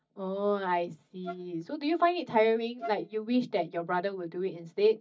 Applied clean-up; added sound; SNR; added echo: neural mask model DeepFilterNet 3.